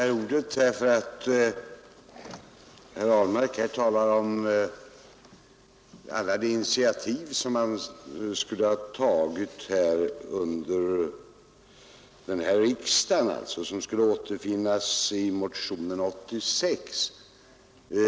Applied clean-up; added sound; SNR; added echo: none; none; none; none.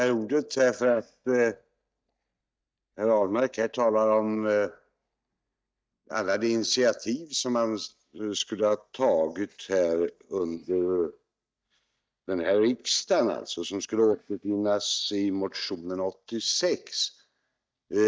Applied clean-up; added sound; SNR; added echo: neural mask model DeepFilterNet 3.